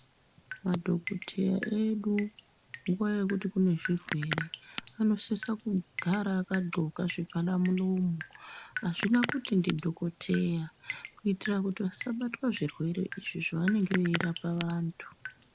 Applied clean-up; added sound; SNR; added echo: none; Drip; 11 dB; none.